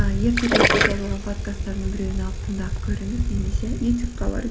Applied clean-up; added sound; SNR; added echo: none; Bicycle + Gurgling; -4 dB; none.